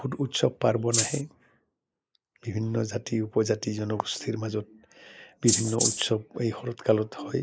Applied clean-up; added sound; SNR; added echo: neural mask model Resemble Enhance denoiser.